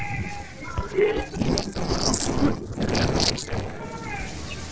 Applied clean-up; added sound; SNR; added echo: neural separator model SepFormer DNS4.